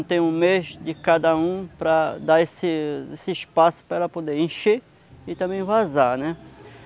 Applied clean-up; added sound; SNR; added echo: none; none; none; none.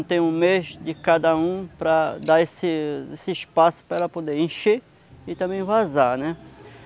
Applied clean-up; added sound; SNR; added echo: none; Bicycle bell; 12 dB; none.